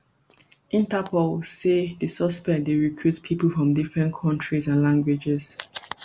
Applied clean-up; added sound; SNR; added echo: none; none; none; none.